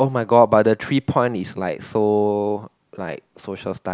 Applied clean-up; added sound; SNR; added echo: none; none; none; none.